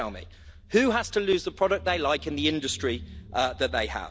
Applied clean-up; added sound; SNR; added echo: none; Engine / Car; 15 dB; none.